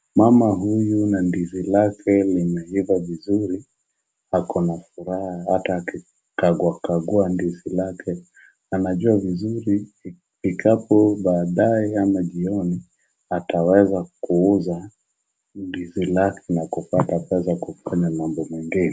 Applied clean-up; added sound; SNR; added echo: none; none; none; none.